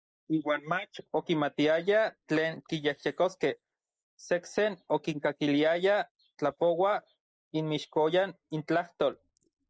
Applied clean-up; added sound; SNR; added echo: neural mask model Resemble Enhance denoiser.